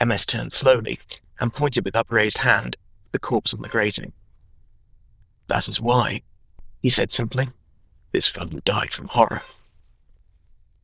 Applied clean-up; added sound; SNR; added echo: neural diffusion model UNIVERSE++.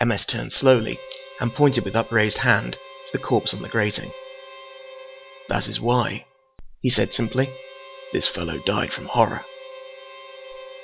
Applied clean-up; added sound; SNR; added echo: none; Harmonica; 16 dB; none.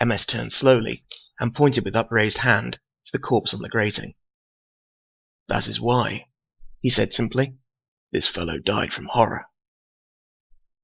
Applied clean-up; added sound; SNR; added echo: neural mask model Resemble Enhance denoiser.